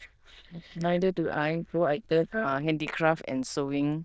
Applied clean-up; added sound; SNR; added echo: neural diffusion model UNIVERSE++.